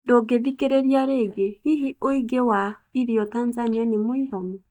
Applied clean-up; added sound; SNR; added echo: neural mask model DeepFilterNet 3.